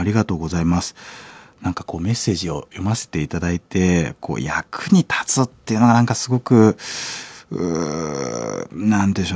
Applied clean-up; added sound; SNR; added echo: none; none; none; none.